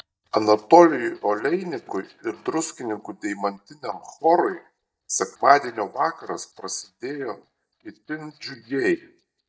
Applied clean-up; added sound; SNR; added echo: neural mask model DeepFilterNet 3.